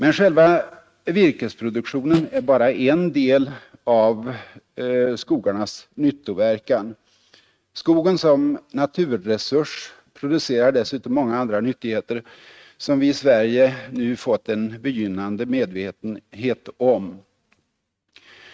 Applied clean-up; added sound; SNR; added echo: neural mask model RNNoise.